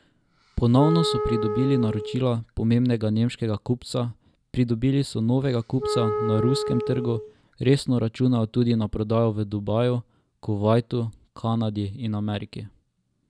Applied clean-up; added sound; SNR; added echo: none; Wind instrument, woodwind instrument; 6 dB; none.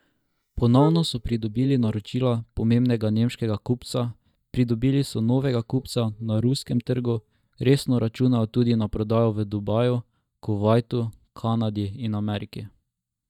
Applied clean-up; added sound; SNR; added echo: neural mask model DeepFilterNet 3.